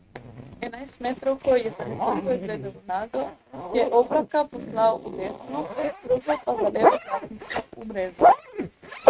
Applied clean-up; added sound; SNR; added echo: neural mask model RNNoise.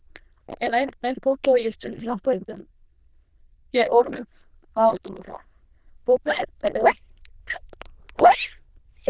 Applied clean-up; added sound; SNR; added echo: neural diffusion model UNIVERSE++.